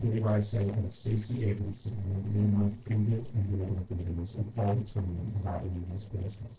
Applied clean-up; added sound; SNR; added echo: neural separator model SepFormer DNS4.